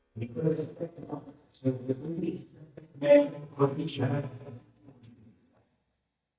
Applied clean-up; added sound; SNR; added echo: neural mask model DeepFilterNet 3.